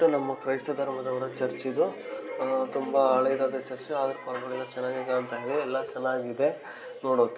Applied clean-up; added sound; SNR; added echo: none; none; none; reverberation time 1.3 s.